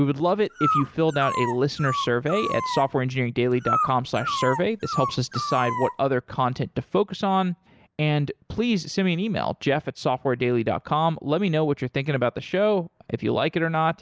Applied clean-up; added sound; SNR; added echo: none; Dog; 4 dB; none.